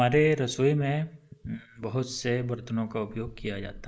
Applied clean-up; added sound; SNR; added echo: neural mask model Resemble Enhance denoiser.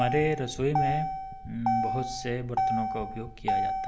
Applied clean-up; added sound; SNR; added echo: none; Motor vehicle (road); -1 dB; none.